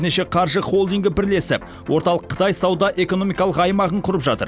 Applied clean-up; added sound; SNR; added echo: none; none; none; none.